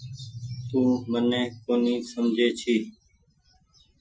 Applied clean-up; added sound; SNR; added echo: classical method Wiener filter.